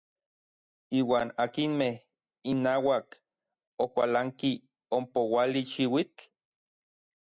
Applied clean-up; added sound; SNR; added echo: none; none; none; none.